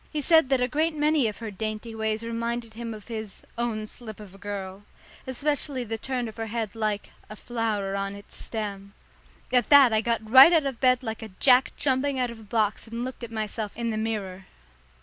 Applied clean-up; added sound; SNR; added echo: none; none; none; none.